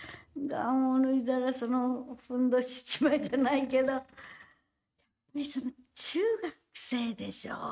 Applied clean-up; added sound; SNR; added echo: neural mask model RNNoise.